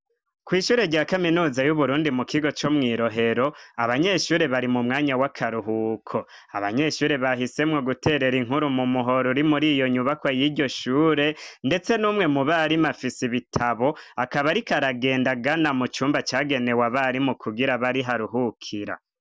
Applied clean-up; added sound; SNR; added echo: none; none; none; none.